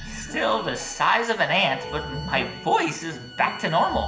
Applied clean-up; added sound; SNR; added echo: none; Bowed string instrument; 18 dB; reverberation time 0.8 s.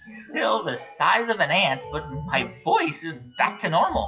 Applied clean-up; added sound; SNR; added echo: classical method WPE with log-MMSE.